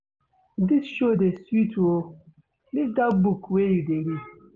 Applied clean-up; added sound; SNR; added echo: none; none; none; none.